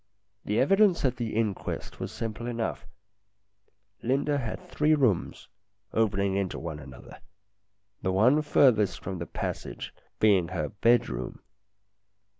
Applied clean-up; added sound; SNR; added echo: none; none; none; none.